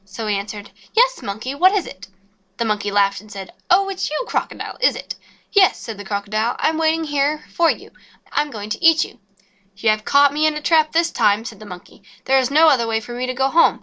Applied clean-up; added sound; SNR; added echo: none; none; none; none.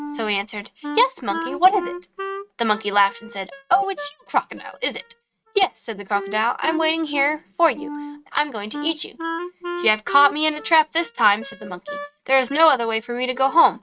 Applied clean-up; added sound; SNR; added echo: neural mask model RNNoise.